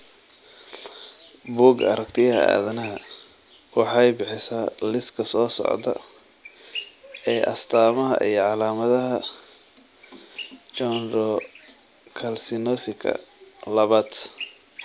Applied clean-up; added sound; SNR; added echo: none; none; none; none.